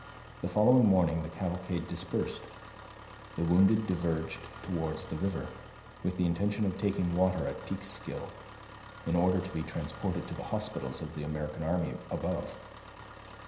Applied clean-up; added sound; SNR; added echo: none; Engine; 16 dB; reverberation time 0.9 s.